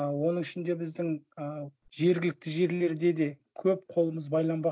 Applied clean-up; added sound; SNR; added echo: none; none; none; none.